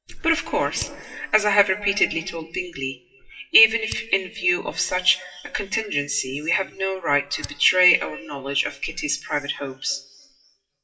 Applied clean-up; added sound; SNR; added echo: classical method WPE with log-MMSE.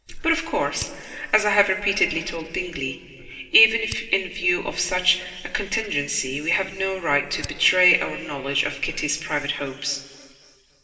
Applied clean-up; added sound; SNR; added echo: none; Fire; 19 dB; reverberation time 2.4 s.